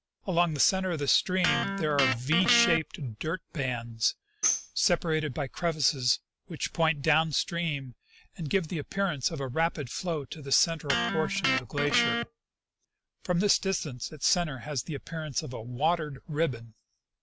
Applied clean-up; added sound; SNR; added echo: none; Electric guitar + Tambourine; 3 dB; none.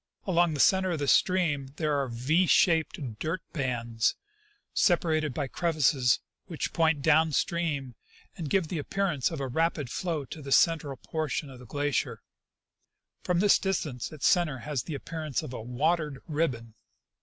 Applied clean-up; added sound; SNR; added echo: none; none; none; none.